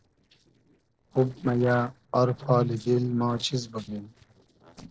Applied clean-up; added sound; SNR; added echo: neural separator model SepFormer DNS4.